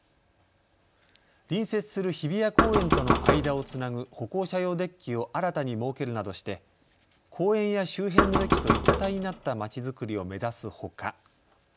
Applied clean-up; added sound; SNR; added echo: none; Knock; -4 dB; none.